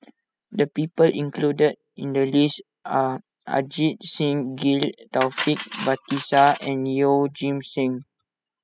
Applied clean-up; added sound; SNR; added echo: classical method spectral subtraction.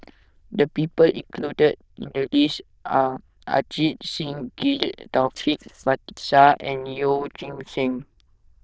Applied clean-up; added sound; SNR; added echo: neural diffusion model UNIVERSE++.